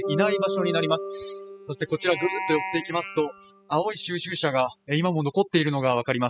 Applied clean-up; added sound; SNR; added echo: classical method spectral subtraction.